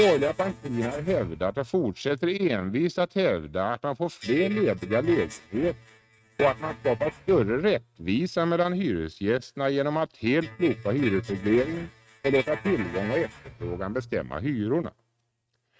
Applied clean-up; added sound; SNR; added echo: neural mask model RNNoise.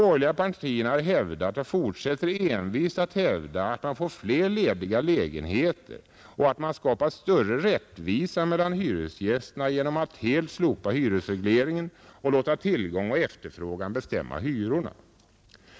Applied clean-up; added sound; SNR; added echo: none; none; none; none.